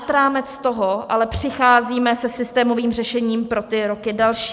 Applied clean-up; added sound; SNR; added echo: none; none; none; none.